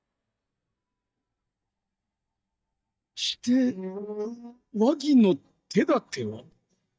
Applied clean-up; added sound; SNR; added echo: neural mask model DeepFilterNet 3.